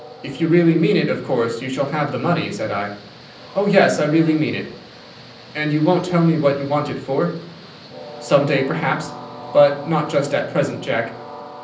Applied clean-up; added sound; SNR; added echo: none; Train; 18 dB; reverberation time 0.6 s.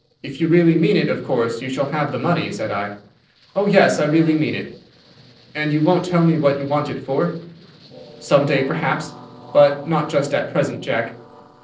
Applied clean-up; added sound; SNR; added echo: neural separator model SepFormer DNS4.